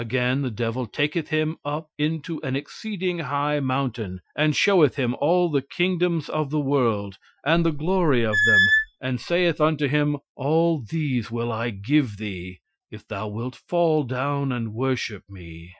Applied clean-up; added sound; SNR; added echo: classical method Wiener filter.